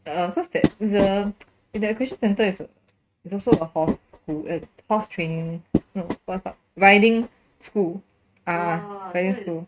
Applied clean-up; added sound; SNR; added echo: neural mask model RNNoise.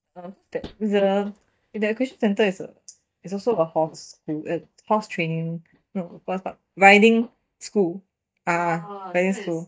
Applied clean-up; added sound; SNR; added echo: neural mask model DeepFilterNet 3.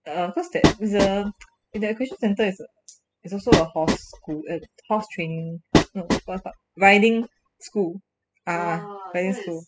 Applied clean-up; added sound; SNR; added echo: classical method spectral subtraction.